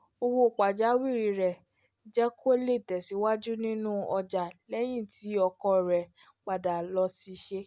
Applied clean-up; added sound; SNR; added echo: none; none; none; none.